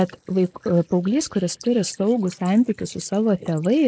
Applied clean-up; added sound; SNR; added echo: neural mask model Resemble Enhance denoiser.